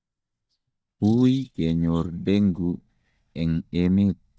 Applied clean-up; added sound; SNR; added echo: neural mask model DeepFilterNet 3.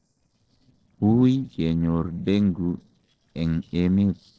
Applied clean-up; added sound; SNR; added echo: neural separator model SepFormer DNS4.